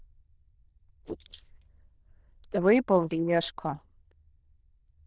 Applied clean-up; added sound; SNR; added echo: neural diffusion model UNIVERSE++.